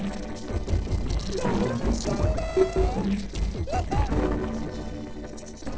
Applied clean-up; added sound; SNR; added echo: neural separator model SepFormer DNS4.